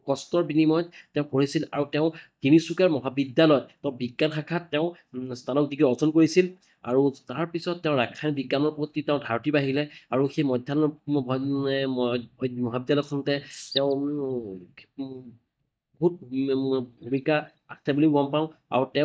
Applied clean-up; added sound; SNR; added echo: neural mask model DeepFilterNet 3.